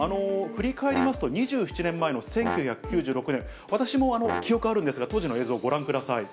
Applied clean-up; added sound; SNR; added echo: none; Brass instrument; 10 dB; none.